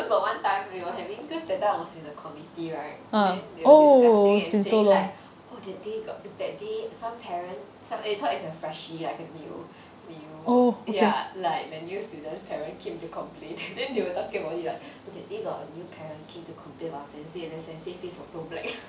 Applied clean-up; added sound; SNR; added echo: none; none; none; none.